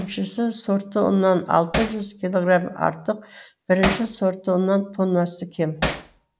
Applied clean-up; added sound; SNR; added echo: none; Hammer; 10 dB; none.